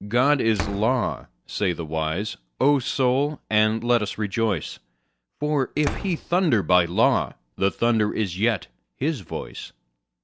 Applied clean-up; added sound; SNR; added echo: none; Slam; 14 dB; none.